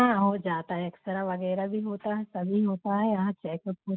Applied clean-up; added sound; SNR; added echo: none; none; none; none.